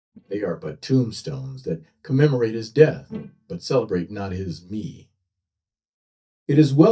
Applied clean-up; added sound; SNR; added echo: neural mask model DeepFilterNet 3.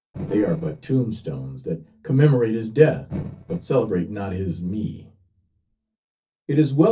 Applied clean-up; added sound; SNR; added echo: neural separator model SepFormer DNS4.